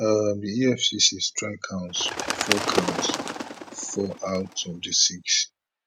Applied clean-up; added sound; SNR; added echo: none; Bird; 5 dB; none.